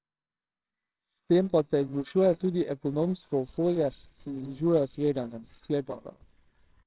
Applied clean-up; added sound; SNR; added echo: neural separator model SepFormer WHAMR!.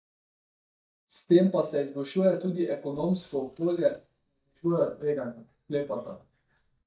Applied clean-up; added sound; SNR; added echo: neural mask model DeepFilterNet 3.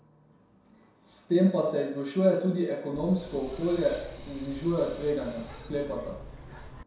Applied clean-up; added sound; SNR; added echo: none; Hiss; 15 dB; reverberation time 0.7 s.